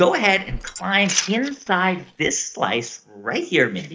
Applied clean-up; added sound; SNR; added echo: neural mask model DeepFilterNet 3.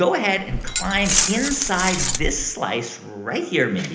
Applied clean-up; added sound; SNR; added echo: none; Glass; 1 dB; reverberation time 0.8 s.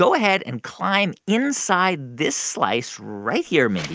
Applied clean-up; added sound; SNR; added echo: none; none; none; none.